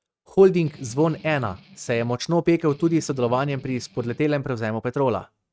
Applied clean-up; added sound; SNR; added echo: neural mask model RNNoise.